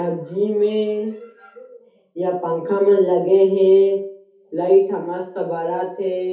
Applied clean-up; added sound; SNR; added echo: none; none; none; reverberation time 0.5 s.